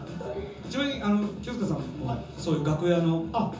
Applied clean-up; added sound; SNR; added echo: none; none; none; reverberation time 0.6 s.